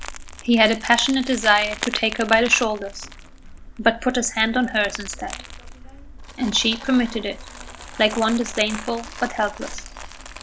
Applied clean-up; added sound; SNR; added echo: none; Crumpling, crinkling; 12 dB; none.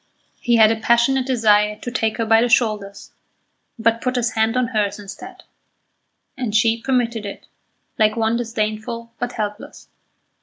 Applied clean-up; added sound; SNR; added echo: none; none; none; none.